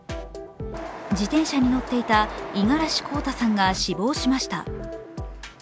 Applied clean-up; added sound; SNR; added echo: none; none; none; none.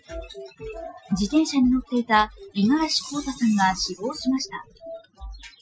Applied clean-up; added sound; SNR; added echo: classical method Wiener filter.